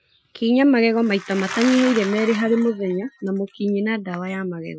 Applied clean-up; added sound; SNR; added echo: classical method Wiener filter.